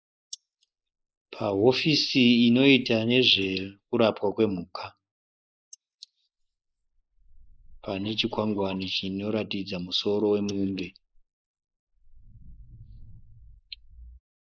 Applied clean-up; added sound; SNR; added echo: neural mask model Resemble Enhance denoiser.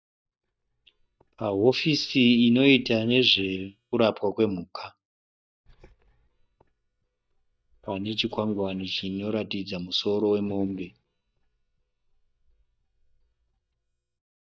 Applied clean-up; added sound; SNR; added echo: neural mask model DeepFilterNet 3.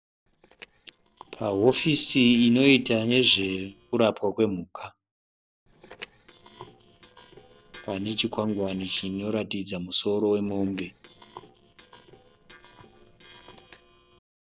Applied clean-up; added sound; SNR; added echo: neural separator model SepFormer DNS4.